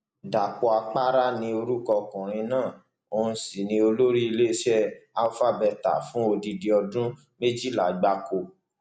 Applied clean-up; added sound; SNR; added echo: none; none; none; none.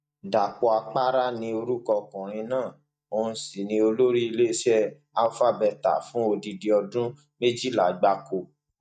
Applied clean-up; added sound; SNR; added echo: neural mask model DeepFilterNet 3.